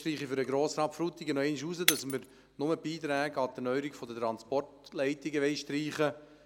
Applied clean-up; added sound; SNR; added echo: none; Shatter; 6 dB; none.